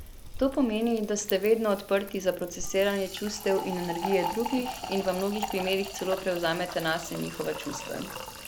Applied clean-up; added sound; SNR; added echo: none; Fill (with liquid); 9 dB; none.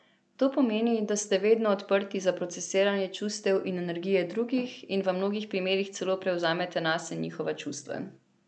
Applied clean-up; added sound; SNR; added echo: none; none; none; none.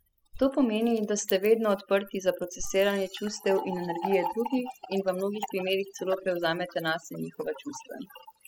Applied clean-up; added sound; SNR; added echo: classical method spectral subtraction.